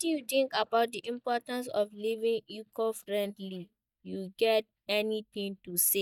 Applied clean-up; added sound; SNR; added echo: neural mask model DeepFilterNet 3.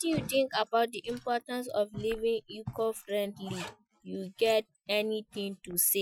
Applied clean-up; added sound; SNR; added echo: classical method Wiener filter.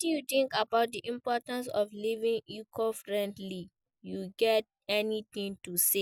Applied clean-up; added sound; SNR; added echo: none; none; none; none.